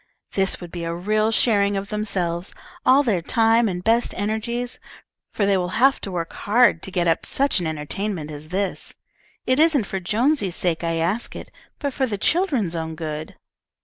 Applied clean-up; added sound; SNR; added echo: none; none; none; none.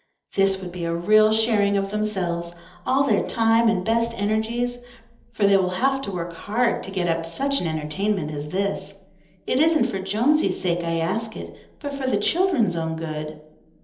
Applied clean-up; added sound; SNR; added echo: none; none; none; reverberation time 1.2 s.